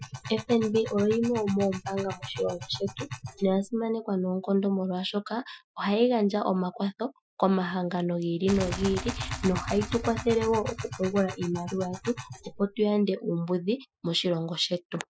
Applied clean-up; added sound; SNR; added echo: classical method Wiener filter.